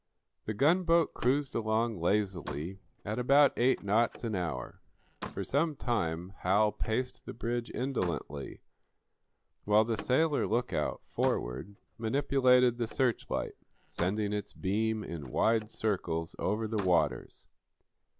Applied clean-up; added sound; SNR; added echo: none; Slam; 20 dB; none.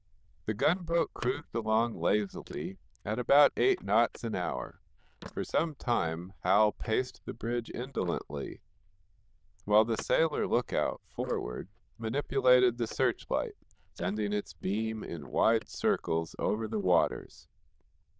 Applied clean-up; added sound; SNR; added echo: neural diffusion model UNIVERSE++.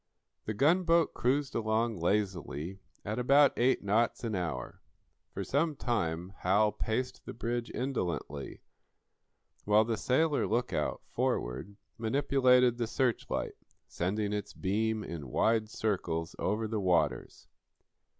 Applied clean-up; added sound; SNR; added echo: none; none; none; none.